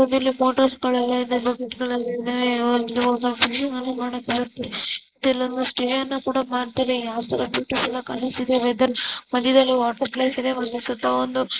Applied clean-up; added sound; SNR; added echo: neural mask model Resemble Enhance denoiser.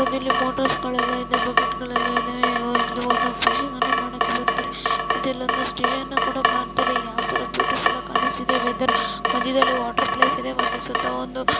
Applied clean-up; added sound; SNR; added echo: none; Drip / Water tap, faucet; -4 dB; none.